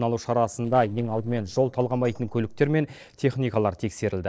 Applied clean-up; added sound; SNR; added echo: neural separator model SepFormer DNS4.